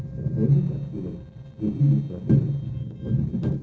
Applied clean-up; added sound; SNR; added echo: neural separator model SepFormer DNS4.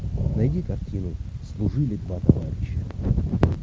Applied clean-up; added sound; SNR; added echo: none; none; none; none.